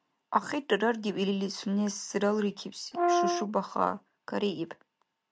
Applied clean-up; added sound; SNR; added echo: none; Brass instrument; -2 dB; none.